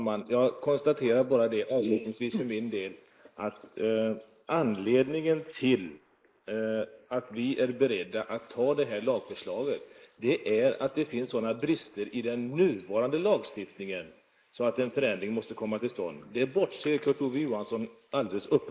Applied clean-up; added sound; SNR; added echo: neural mask model Resemble Enhance denoiser.